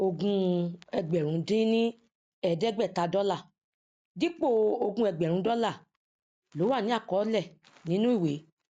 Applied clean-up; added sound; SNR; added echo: none; none; none; none.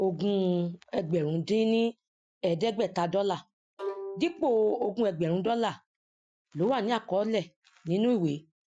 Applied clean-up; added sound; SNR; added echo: classical method Wiener filter.